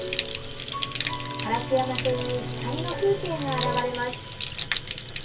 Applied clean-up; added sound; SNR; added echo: none; Bathtub (filling or washing); 6 dB; reverberation time 0.2 s.